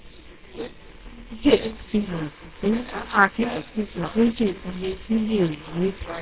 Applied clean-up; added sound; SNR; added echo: neural separator model SepFormer WHAMR!.